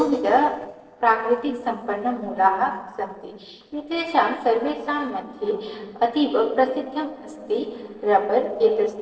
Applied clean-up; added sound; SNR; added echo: neural separator model SepFormer DNS4.